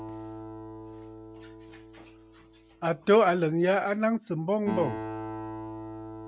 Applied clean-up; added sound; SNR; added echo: none; Acoustic guitar; 11 dB; none.